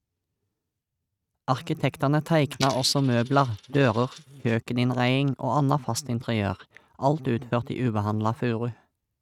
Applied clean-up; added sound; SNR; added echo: neural mask model RNNoise.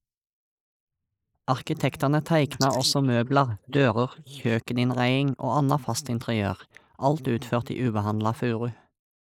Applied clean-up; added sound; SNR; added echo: neural mask model Resemble Enhance denoiser.